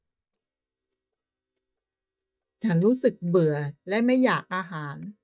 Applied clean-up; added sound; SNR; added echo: neural mask model DeepFilterNet 3.